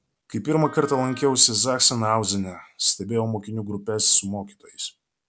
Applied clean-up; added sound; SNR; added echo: none; Wind instrument, woodwind instrument; 19 dB; none.